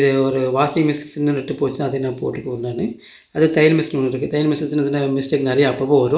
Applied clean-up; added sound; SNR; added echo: none; none; none; none.